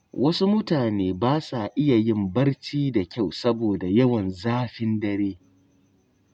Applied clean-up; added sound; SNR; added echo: none; none; none; none.